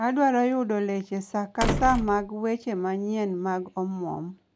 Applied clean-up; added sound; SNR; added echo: none; Slam; 5 dB; none.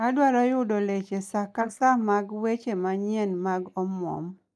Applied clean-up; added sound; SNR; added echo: neural mask model DeepFilterNet 3.